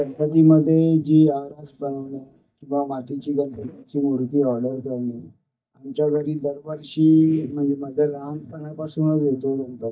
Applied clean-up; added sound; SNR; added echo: neural mask model DeepFilterNet 3.